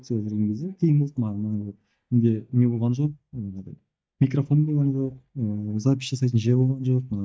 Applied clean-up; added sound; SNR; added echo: neural mask model DeepFilterNet 3.